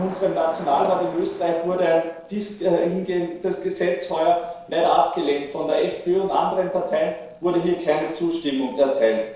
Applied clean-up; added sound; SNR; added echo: neural separator model SepFormer DNS4.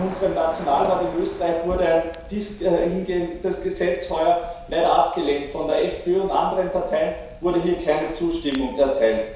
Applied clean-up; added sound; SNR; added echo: none; Crackle; 17 dB; reverberation time 0.7 s.